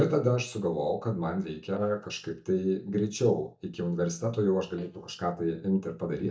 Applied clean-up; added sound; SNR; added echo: neural mask model DeepFilterNet 3.